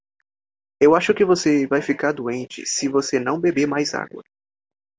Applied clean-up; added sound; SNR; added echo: none; none; none; none.